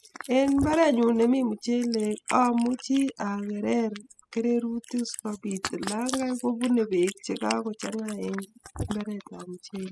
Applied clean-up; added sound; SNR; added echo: classical method spectral subtraction.